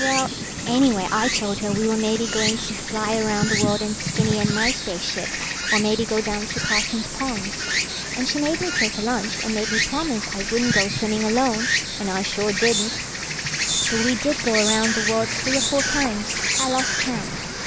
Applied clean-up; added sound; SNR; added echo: none; Insect; 1 dB; none.